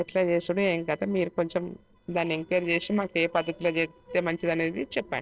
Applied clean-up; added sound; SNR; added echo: neural separator model SepFormer DNS4.